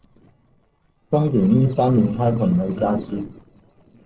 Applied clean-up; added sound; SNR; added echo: neural separator model SepFormer DNS4.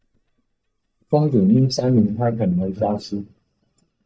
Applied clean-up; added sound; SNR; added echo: neural mask model DeepFilterNet 3.